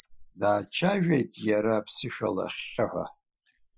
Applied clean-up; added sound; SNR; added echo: classical method Wiener filter.